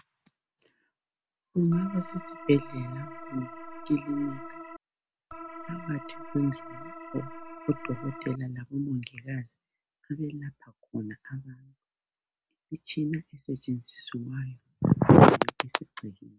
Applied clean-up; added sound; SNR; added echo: none; Organ; 13 dB; none.